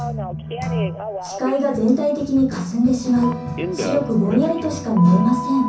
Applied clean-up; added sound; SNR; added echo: none; Telephone; 11 dB; reverberation time 0.6 s.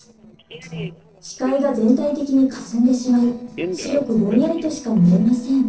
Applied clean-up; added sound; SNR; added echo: neural separator model SepFormer DNS4.